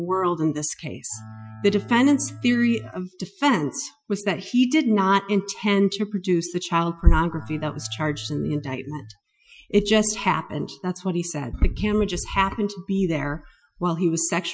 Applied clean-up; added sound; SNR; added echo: classical method Wiener filter.